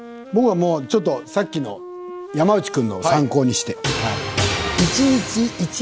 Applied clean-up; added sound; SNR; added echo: none; Wind instrument, woodwind instrument; 15 dB; none.